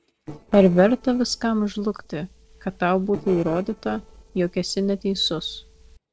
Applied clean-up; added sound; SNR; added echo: neural separator model SepFormer DNS4.